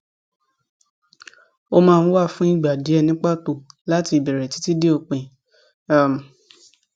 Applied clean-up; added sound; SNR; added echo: none; none; none; none.